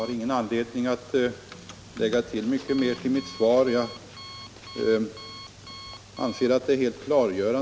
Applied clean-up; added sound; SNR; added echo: none; Alarm; 20 dB; none.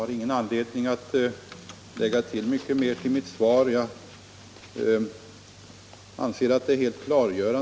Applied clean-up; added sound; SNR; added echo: none; none; none; none.